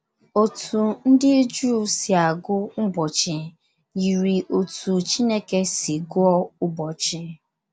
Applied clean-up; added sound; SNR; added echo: none; none; none; none.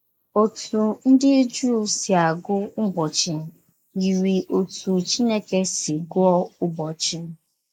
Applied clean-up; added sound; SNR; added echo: neural mask model Resemble Enhance denoiser.